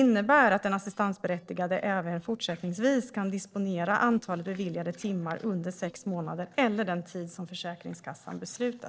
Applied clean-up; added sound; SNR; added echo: neural separator model SepFormer DNS4.